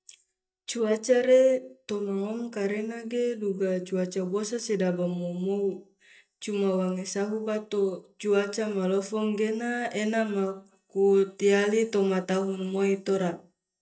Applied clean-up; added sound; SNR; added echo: neural mask model DeepFilterNet 3.